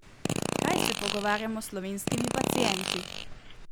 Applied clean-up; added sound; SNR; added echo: none; Fart; -2 dB; none.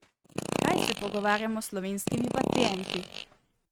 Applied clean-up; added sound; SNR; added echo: neural mask model RNNoise.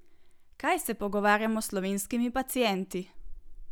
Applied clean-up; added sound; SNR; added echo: none; none; none; none.